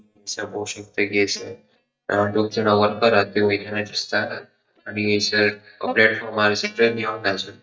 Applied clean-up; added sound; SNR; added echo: neural mask model DeepFilterNet 3.